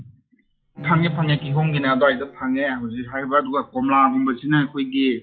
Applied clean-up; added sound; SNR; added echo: classical method WPE with log-MMSE.